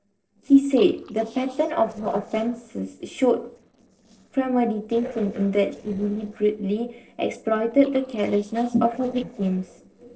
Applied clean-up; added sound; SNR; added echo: neural separator model SepFormer DNS4.